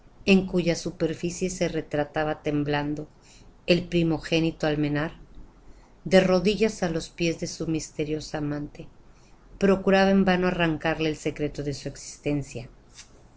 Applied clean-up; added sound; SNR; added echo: none; none; none; none.